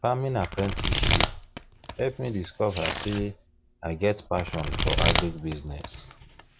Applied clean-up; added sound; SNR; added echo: none; Domestic sounds, home sounds; -1 dB; none.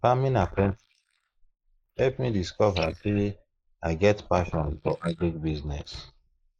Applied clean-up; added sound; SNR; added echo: neural mask model Resemble Enhance denoiser.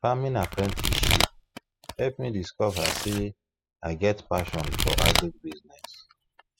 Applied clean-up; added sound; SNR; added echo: classical method spectral subtraction.